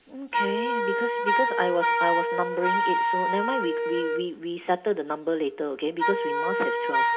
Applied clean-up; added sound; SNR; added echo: none; Wind instrument, woodwind instrument; -3 dB; reverberation time 0.3 s.